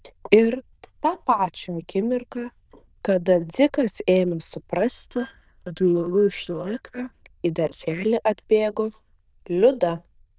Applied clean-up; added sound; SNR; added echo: neural diffusion model UNIVERSE++.